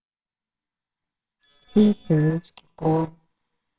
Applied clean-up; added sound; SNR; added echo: neural separator model SepFormer WHAMR!.